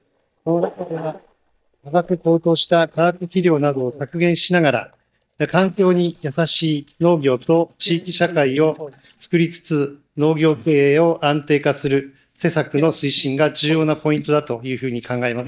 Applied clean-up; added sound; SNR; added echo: neural mask model DeepFilterNet 3.